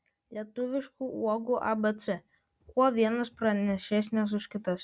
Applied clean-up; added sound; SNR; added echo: none; none; none; none.